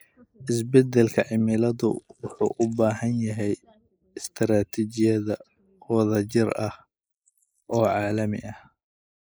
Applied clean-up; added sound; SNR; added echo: neural mask model Resemble Enhance denoiser.